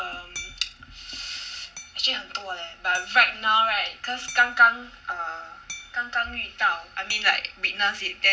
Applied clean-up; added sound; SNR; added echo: none; Hammer; 19 dB; reverberation time 0.3 s.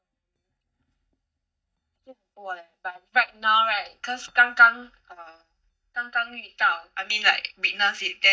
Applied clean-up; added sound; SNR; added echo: neural mask model DeepFilterNet 3.